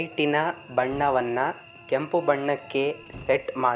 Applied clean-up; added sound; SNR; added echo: none; Cricket / Buzz + Slam; 19 dB; none.